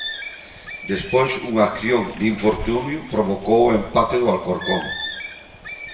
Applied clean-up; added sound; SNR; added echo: none; Bird; 12 dB; reverberation time 0.8 s.